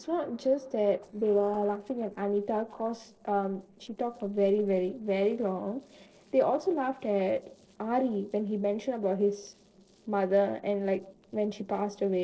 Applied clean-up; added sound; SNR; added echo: neural separator model SepFormer DNS4.